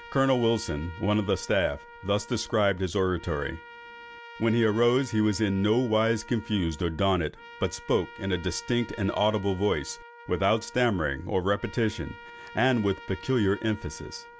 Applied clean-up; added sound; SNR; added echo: none; Trumpet; 19 dB; none.